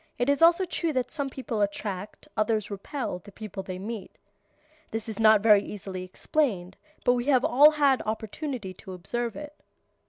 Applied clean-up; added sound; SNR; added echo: none; none; none; none.